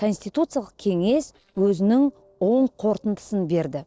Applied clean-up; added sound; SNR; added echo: neural separator model SepFormer DNS4.